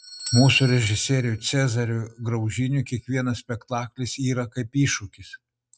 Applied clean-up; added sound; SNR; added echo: neural mask model RNNoise.